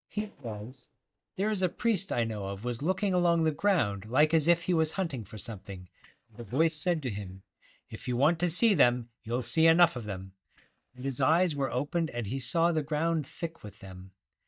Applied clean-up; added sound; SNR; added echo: neural mask model DeepFilterNet 3.